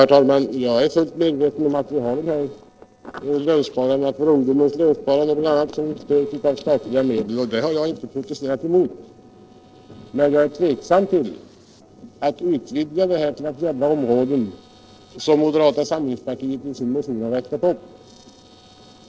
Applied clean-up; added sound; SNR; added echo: neural separator model SepFormer DNS4.